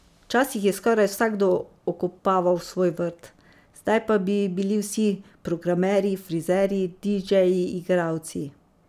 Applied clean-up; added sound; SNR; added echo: none; none; none; none.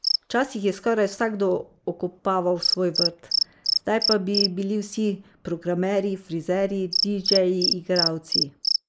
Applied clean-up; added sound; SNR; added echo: neural mask model Resemble Enhance denoiser.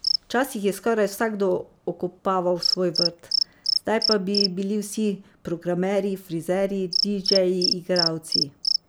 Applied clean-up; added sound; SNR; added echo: none; Cricket; 3 dB; none.